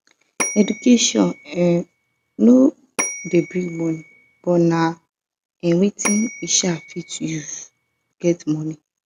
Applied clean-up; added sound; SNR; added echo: none; Bell / Telephone; 12 dB; none.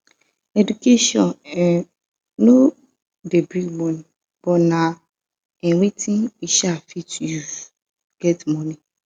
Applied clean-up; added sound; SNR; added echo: none; none; none; none.